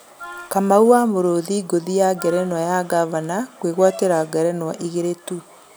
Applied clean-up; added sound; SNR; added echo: none; Wind instrument, woodwind instrument; 19 dB; none.